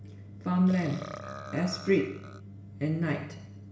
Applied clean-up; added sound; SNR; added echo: none; Burping, eructation; 16 dB; reverberation time 0.8 s.